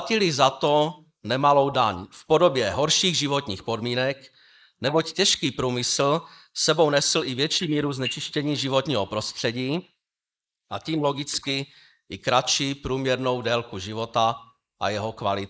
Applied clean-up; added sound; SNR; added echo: neural mask model Resemble Enhance denoiser.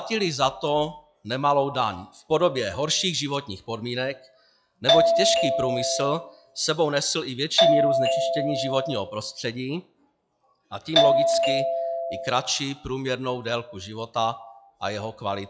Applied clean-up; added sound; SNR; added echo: classical method log-MMSE.